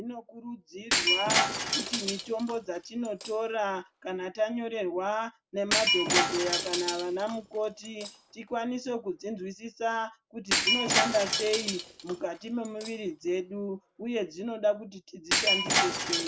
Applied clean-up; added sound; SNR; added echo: none; Shatter; 0 dB; none.